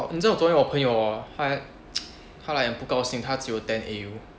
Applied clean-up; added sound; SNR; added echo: none; none; none; none.